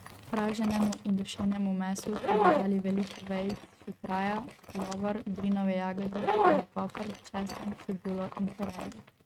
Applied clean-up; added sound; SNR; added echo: neural mask model RNNoise.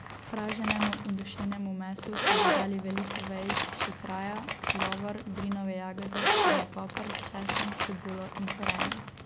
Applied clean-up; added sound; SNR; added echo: none; Zipper (clothing); -4 dB; none.